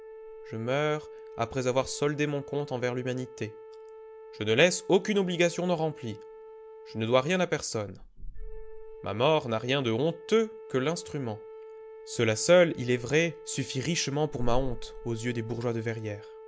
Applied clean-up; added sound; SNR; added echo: none; Wind instrument, woodwind instrument; 17 dB; none.